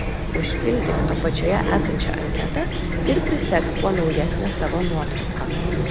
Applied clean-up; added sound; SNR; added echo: none; Chirp, tweet / Fowl; -2 dB; none.